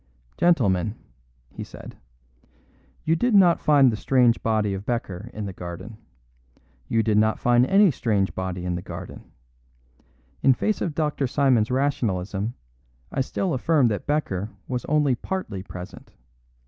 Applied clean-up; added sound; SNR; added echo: none; none; none; none.